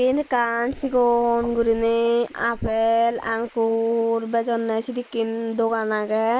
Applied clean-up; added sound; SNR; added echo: neural mask model Resemble Enhance denoiser.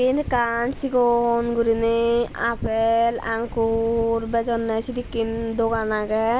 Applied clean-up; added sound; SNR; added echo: none; none; none; none.